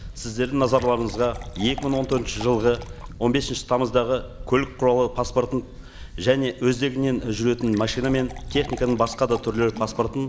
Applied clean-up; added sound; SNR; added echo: none; Fill (with liquid) / Water + Camera; 14 dB; none.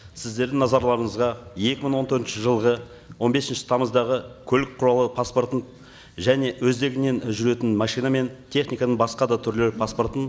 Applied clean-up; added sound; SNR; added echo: none; none; none; none.